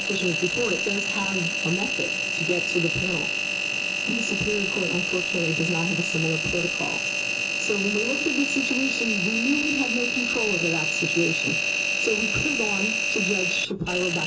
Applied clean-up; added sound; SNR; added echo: none; Engine; -2 dB; reverberation time 0.2 s.